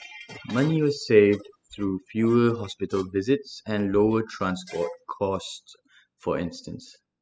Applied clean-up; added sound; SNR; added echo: classical method spectral subtraction.